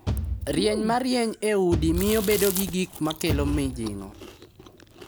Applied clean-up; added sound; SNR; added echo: none; Bass drum / Thump, thud + Chewing, mastication; 5 dB; none.